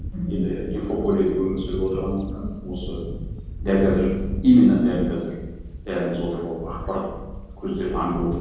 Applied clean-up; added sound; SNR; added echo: none; Wind / Bird; 10 dB; reverberation time 1.3 s.